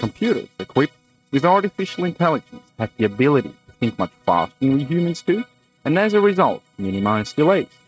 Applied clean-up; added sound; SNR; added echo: neural mask model RNNoise.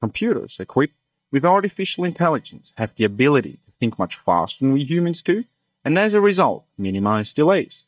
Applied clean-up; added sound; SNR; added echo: neural mask model DeepFilterNet 3.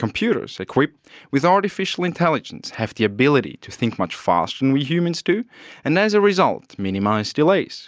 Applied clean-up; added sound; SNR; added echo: none; none; none; none.